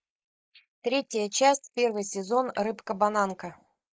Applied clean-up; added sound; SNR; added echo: neural mask model Resemble Enhance denoiser.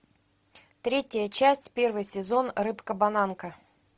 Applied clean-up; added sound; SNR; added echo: none; none; none; none.